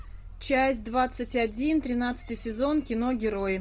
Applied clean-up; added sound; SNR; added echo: none; Gull, seagull; 15 dB; none.